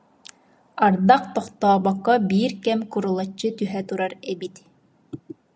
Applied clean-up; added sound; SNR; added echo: none; none; none; none.